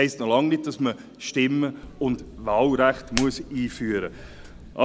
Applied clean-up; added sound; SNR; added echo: none; Hands; 14 dB; none.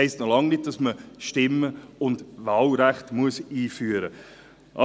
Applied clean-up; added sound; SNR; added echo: none; none; none; none.